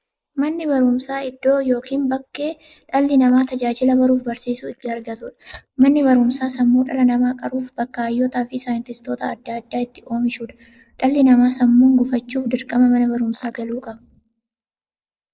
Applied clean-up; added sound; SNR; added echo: neural mask model Resemble Enhance denoiser.